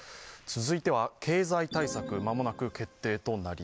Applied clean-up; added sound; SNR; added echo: none; none; none; none.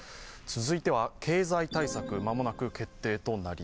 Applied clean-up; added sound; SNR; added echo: none; Train / Breathing; 20 dB; none.